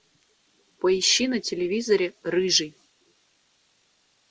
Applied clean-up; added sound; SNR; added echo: none; none; none; none.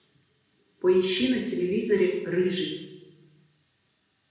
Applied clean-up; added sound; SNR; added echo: none; none; none; reverberation time 1.0 s.